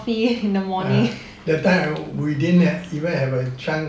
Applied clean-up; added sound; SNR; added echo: none; none; none; none.